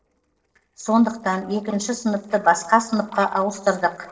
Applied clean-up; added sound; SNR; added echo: neural separator model SepFormer DNS4.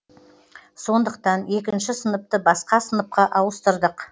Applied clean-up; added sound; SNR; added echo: none; none; none; none.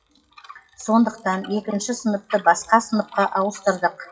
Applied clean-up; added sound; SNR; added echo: classical method WPE with log-MMSE.